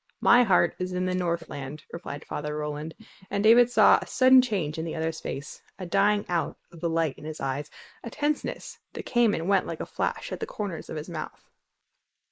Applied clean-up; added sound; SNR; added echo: neural mask model Resemble Enhance denoiser.